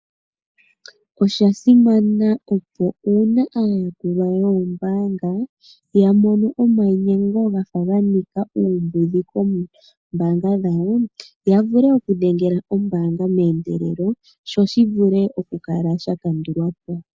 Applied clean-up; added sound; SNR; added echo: neural mask model Resemble Enhance denoiser.